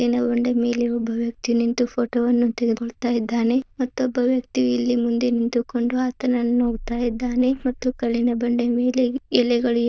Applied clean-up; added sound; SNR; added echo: neural diffusion model UNIVERSE++.